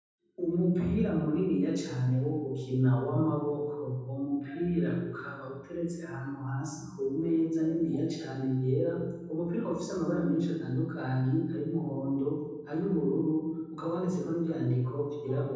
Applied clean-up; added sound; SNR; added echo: none; none; none; reverberation time 1.1 s.